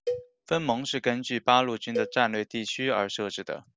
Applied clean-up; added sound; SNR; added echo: none; Cowbell; 11 dB; none.